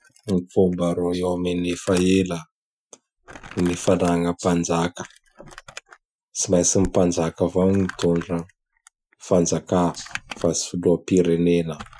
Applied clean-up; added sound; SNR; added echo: classical method Wiener filter.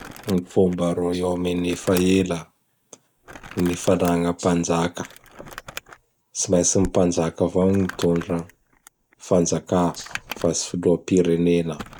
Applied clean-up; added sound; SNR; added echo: none; Crumpling, crinkling; 19 dB; none.